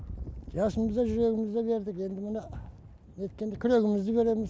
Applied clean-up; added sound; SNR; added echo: none; none; none; none.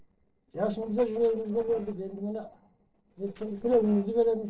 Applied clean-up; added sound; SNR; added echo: neural separator model SepFormer DNS4.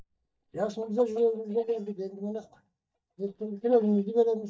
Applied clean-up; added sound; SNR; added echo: neural mask model DeepFilterNet 3.